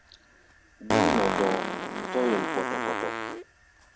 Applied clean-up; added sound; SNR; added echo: none; Fart; -2 dB; none.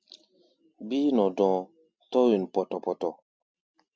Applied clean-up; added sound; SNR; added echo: none; none; none; none.